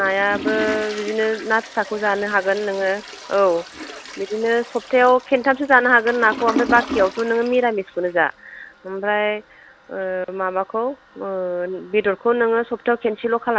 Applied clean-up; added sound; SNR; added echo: none; Toilet flush; 13 dB; none.